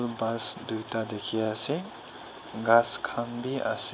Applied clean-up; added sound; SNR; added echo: none; none; none; none.